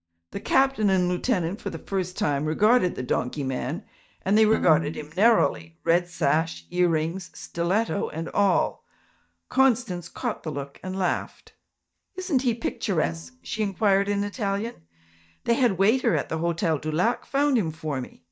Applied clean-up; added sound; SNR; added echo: neural mask model DeepFilterNet 3.